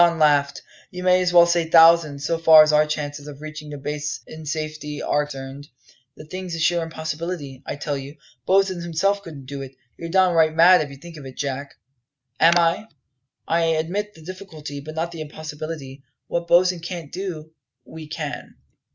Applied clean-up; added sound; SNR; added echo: none; none; none; none.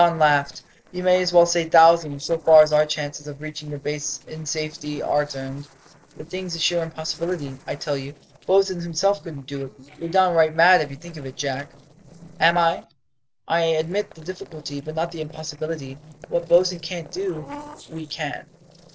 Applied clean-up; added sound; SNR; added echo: neural separator model SepFormer DNS4.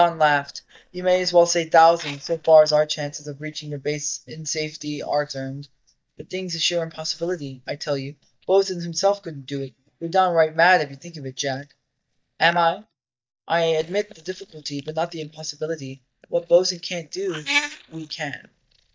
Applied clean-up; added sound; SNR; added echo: neural mask model DeepFilterNet 3.